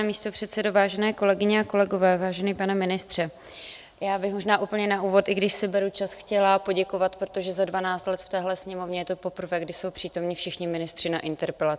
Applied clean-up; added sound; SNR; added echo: none; none; none; none.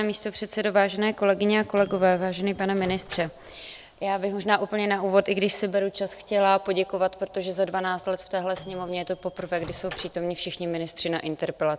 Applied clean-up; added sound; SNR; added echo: none; Microwave oven; 18 dB; none.